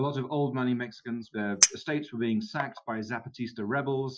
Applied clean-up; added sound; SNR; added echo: classical method Wiener filter.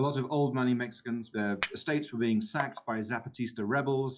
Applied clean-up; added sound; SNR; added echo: classical method log-MMSE.